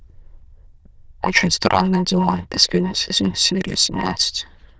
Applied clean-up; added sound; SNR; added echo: neural diffusion model UNIVERSE++.